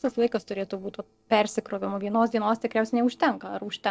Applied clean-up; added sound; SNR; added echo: neural separator model SepFormer DNS4.